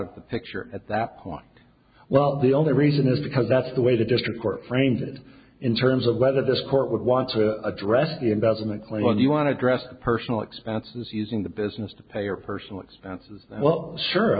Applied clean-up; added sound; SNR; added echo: none; none; none; none.